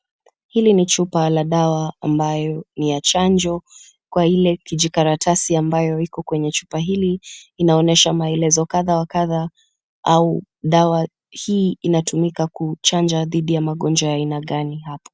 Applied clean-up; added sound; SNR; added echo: none; none; none; none.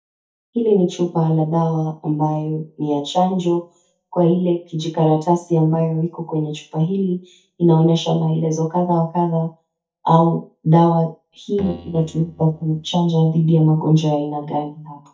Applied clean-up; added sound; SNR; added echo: neural mask model DeepFilterNet 3.